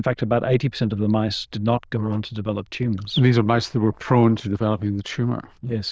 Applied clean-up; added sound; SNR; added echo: neural diffusion model UNIVERSE++.